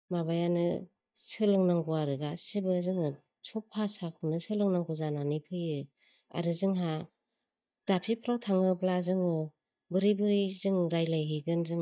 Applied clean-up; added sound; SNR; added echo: neural mask model DeepFilterNet 3.